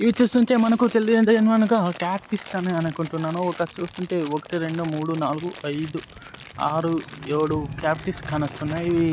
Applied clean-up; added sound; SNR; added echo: none; Crumpling, crinkling; 19 dB; none.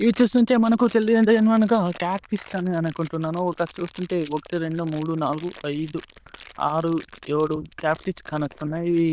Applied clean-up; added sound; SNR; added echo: neural diffusion model UNIVERSE++.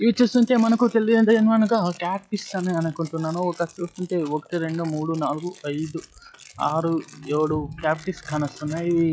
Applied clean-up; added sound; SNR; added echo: classical method log-MMSE.